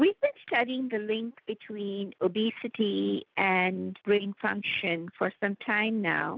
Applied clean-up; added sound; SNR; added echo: none; none; none; none.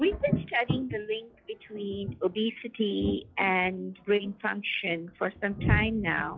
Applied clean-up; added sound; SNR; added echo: classical method log-MMSE.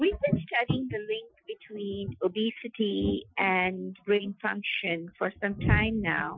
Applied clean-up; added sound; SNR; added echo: classical method Wiener filter.